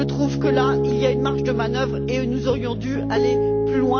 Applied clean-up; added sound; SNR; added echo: none; Piano; -4 dB; none.